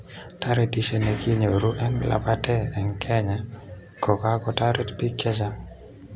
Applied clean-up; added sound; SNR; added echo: none; none; none; none.